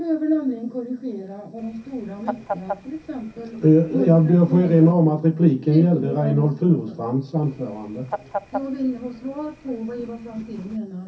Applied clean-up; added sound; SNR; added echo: none; Fowl; 15 dB; reverberation time 0.3 s.